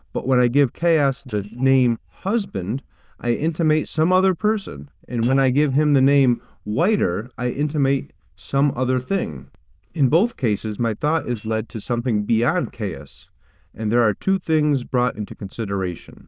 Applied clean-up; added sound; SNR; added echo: neural diffusion model UNIVERSE++.